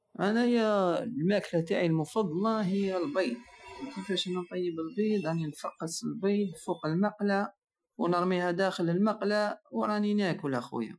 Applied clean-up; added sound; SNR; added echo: classical method Wiener filter.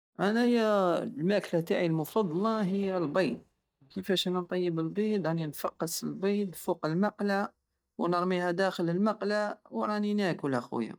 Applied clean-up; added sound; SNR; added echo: neural mask model DeepFilterNet 3.